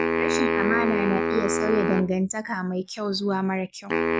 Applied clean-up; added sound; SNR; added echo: none; Wind instrument, woodwind instrument; 0 dB; none.